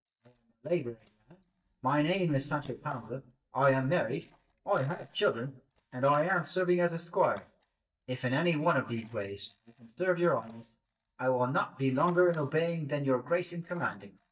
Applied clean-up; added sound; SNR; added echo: neural mask model DeepFilterNet 3.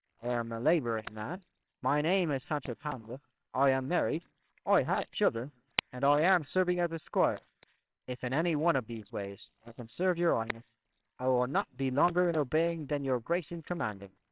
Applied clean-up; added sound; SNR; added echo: neural separator model SepFormer WHAMR!.